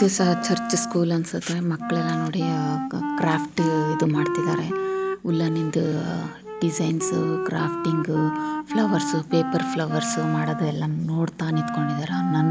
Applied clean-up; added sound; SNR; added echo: none; Wind instrument, woodwind instrument; 4 dB; none.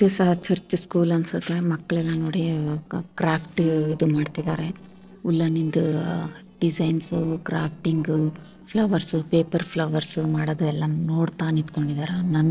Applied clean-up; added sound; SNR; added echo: neural separator model SepFormer DNS4.